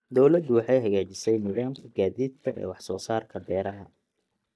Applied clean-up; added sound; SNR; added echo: neural mask model DeepFilterNet 3.